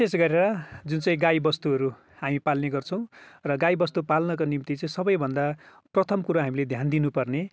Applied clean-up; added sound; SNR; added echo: none; none; none; none.